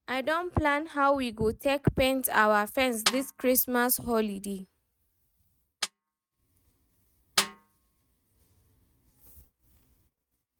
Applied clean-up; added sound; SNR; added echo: neural mask model RNNoise.